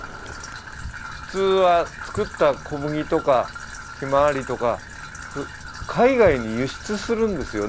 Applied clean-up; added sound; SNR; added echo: none; Trickle, dribble / Traffic noise, roadway noise; 12 dB; none.